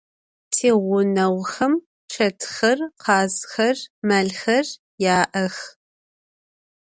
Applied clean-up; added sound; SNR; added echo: none; none; none; none.